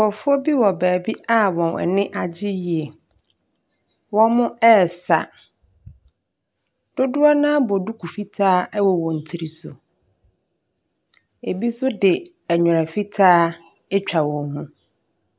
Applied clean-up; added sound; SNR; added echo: none; none; none; none.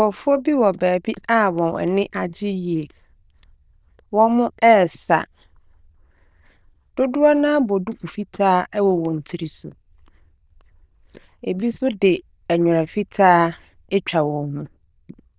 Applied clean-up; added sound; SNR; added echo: neural diffusion model UNIVERSE++.